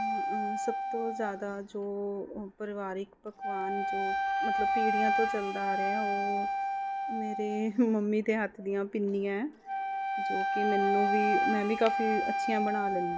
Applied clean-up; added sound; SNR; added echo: none; Wind instrument, woodwind instrument; -1 dB; none.